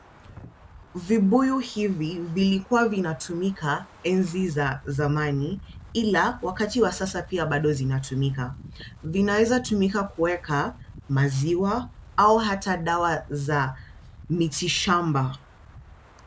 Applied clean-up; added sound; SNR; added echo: none; Wind; 19 dB; none.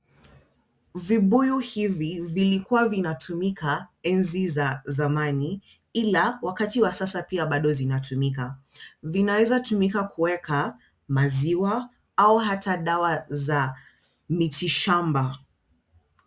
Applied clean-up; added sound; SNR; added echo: none; none; none; none.